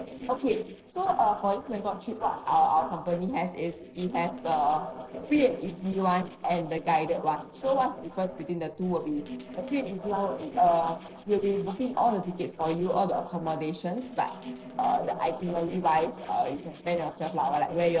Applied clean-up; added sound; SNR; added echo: neural separator model SepFormer DNS4.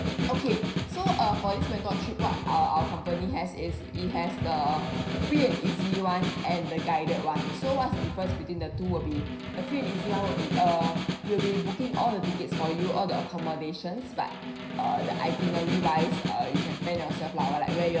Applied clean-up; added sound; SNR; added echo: none; Snare drum; 3 dB; reverberation time 0.9 s.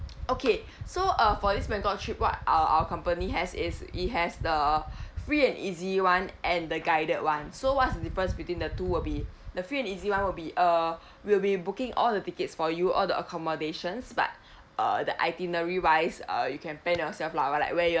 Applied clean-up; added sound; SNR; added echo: none; none; none; none.